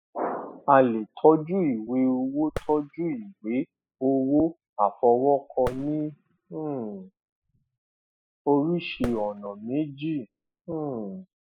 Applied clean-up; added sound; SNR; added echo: classical method spectral subtraction.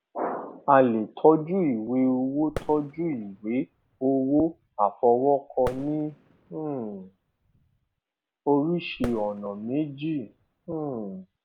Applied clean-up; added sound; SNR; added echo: none; Fireworks; 17 dB; none.